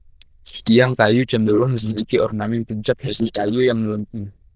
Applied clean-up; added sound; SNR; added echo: neural diffusion model UNIVERSE++.